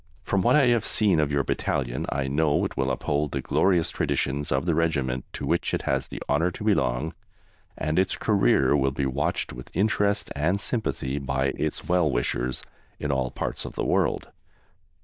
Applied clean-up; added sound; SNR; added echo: neural diffusion model UNIVERSE++.